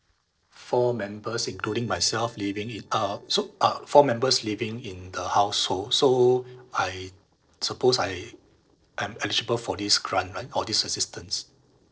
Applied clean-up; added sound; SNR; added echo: neural separator model SepFormer DNS4.